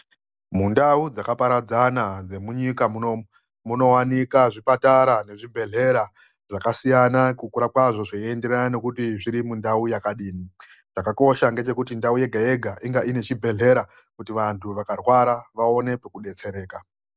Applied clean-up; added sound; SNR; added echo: none; none; none; none.